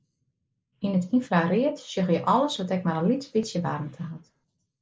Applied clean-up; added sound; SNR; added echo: neural mask model Resemble Enhance denoiser.